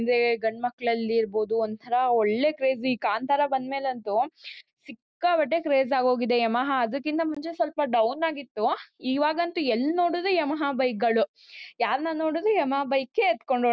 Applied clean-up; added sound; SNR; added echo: none; none; none; none.